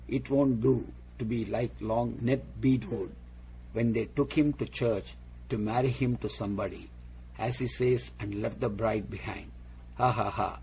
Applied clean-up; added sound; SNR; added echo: none; Dishes, pots, and pans; 16 dB; none.